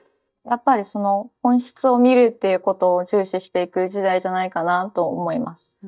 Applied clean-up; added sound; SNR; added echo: neural mask model DeepFilterNet 3.